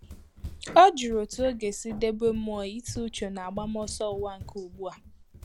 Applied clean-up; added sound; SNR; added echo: none; Run; 16 dB; none.